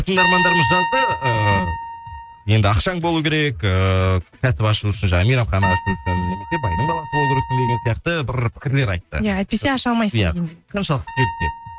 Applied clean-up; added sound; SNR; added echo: neural mask model RNNoise.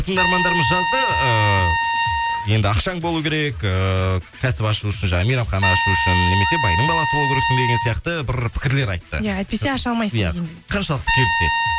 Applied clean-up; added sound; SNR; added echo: none; Trumpet; 2 dB; none.